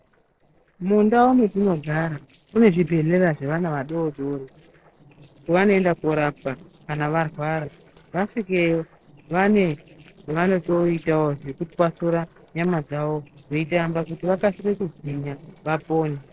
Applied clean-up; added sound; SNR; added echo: neural separator model SepFormer DNS4.